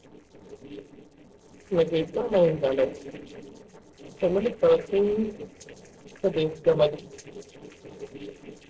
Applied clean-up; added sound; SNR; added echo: neural separator model SepFormer DNS4.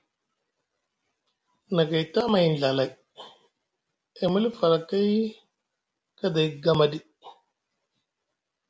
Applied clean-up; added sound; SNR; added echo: none; none; none; none.